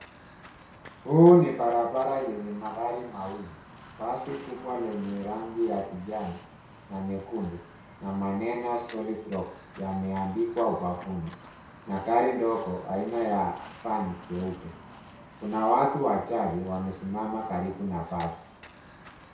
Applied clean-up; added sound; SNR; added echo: none; Walk, footsteps; 19 dB; reverberation time 0.6 s.